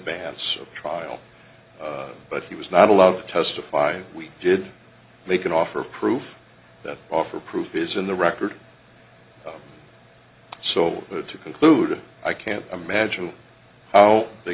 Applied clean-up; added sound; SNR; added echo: none; none; none; none.